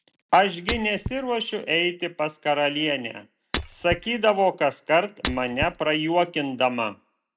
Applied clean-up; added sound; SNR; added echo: none; Shatter; 10 dB; none.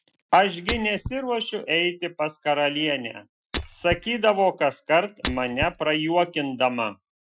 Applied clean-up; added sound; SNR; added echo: classical method Wiener filter.